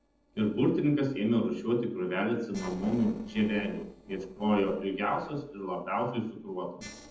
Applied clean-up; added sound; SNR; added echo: neural separator model SepFormer DNS4.